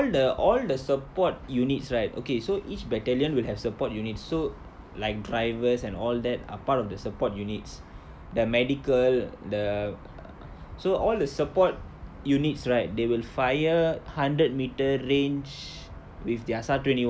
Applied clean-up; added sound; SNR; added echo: none; none; none; none.